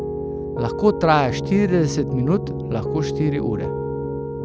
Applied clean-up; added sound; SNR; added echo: none; Piano; 4 dB; none.